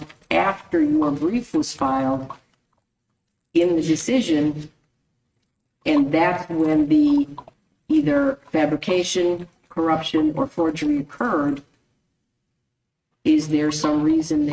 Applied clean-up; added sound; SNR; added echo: neural mask model RNNoise.